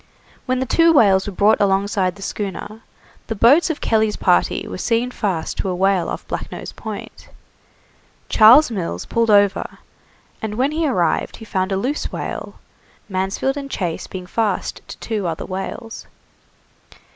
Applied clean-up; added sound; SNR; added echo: none; none; none; none.